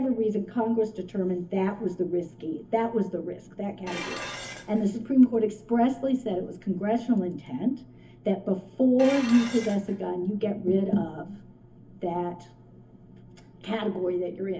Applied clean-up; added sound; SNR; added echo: none; Dishes, pots, and pans; 15 dB; reverberation time 0.3 s.